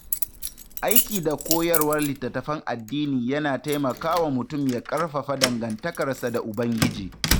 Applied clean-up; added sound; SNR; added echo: none; Keys jangling; 3 dB; none.